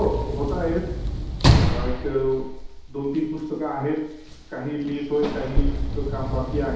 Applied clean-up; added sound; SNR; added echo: none; Sliding door / Slam; -2 dB; reverberation time 2.2 s.